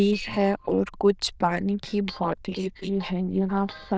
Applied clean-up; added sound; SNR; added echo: neural diffusion model UNIVERSE++.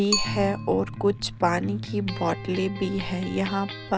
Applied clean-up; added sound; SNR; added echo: none; Electric guitar + Bicycle; 7 dB; none.